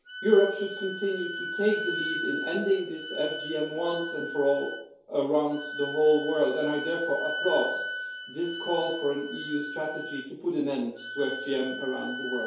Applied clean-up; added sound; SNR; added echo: none; Wind instrument, woodwind instrument; 8 dB; reverberation time 2.4 s.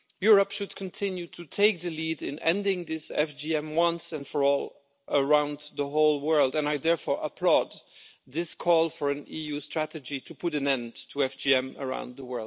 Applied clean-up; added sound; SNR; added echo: none; none; none; none.